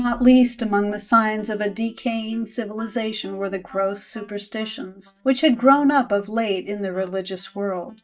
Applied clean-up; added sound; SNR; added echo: neural mask model DeepFilterNet 3.